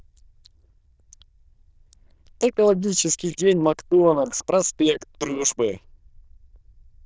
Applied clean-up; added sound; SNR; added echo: neural diffusion model UNIVERSE++.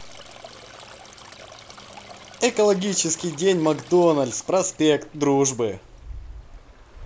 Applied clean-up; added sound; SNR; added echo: none; Stream; 19 dB; none.